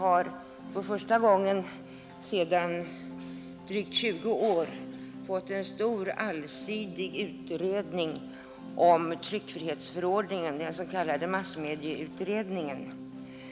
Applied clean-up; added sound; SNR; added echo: none; Piano; 13 dB; none.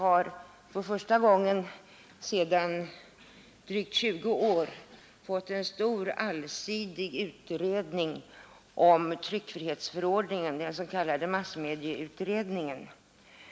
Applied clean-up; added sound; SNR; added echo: none; none; none; none.